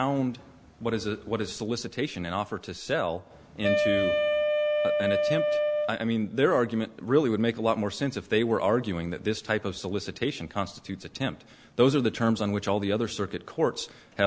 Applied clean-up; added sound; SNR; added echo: none; Wind instrument, woodwind instrument; -2 dB; none.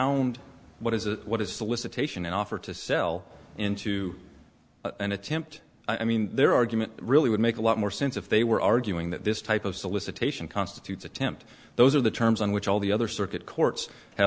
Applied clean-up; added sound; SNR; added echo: none; none; none; none.